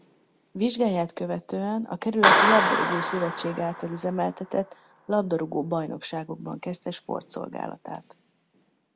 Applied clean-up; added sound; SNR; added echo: none; Clapping; 1 dB; none.